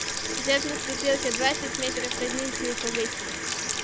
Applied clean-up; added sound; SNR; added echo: none; Sink (filling or washing) / Water tap, faucet; -3 dB; none.